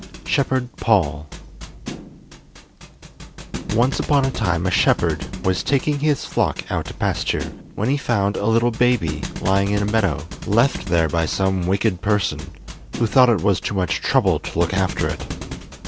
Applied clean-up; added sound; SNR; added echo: none; Thump, thud; 12 dB; none.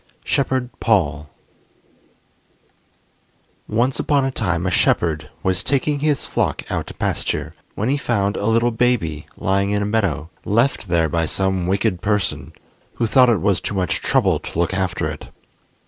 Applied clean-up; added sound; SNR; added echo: none; none; none; none.